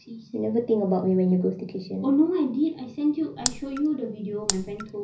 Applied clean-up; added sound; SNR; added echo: none; Raindrop; 6 dB; reverberation time 0.5 s.